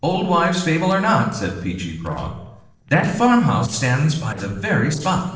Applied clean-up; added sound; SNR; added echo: neural separator model SepFormer DNS4.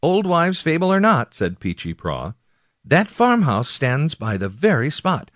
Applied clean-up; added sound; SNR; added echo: none; none; none; none.